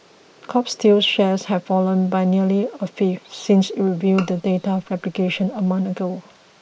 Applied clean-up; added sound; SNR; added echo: neural mask model Resemble Enhance denoiser.